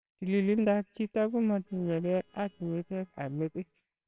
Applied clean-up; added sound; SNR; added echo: neural separator model SepFormer WHAMR!.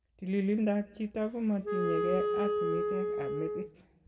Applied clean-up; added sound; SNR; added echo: none; Wind instrument, woodwind instrument; -1 dB; reverberation time 0.8 s.